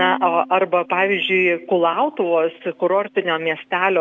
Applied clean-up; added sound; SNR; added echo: none; Bowed string instrument; 20 dB; none.